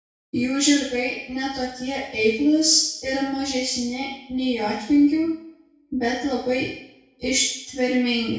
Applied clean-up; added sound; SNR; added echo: none; none; none; reverberation time 0.6 s.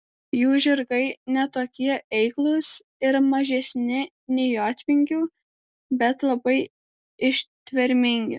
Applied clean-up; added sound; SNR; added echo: none; none; none; none.